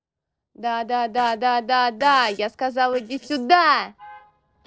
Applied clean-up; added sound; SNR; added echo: neural separator model SepFormer DNS4.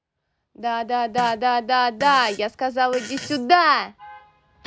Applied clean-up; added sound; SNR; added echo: none; Fart; 17 dB; none.